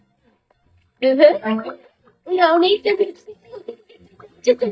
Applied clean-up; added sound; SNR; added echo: neural mask model DeepFilterNet 3.